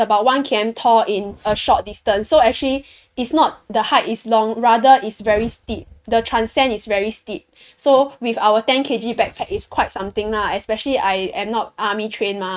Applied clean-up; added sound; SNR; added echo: neural mask model RNNoise.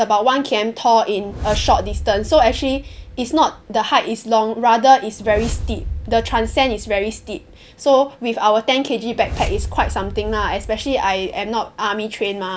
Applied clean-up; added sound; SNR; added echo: none; Whoosh, swoosh, swish; 12 dB; none.